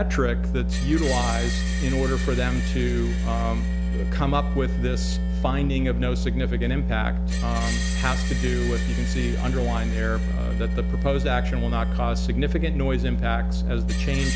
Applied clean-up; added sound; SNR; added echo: none; Screech; 17 dB; none.